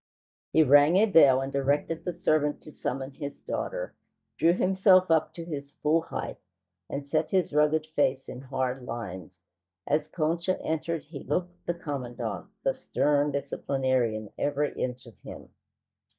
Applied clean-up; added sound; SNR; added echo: neural mask model DeepFilterNet 3.